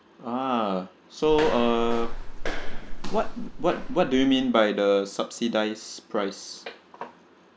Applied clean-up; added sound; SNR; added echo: none; Walk, footsteps; 1 dB; none.